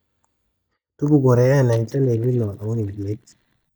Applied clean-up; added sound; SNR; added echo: neural mask model DeepFilterNet 3.